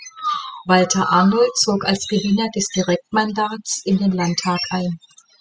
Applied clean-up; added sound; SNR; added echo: classical method spectral subtraction.